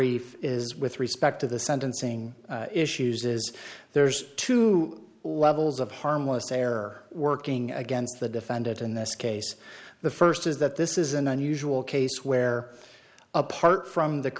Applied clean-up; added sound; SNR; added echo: none; none; none; none.